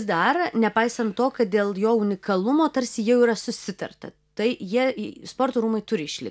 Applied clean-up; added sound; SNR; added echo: none; none; none; none.